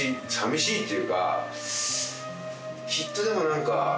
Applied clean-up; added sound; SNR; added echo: none; none; none; none.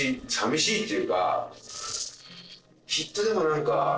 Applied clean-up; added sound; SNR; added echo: neural separator model SepFormer DNS4.